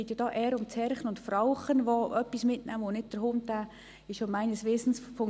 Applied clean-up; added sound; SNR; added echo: none; none; none; none.